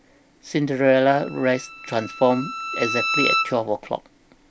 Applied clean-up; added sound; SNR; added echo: none; Bowed string instrument; 6 dB; none.